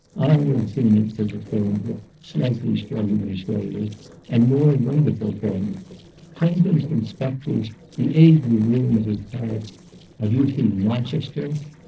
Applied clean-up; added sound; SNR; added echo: neural separator model SepFormer DNS4.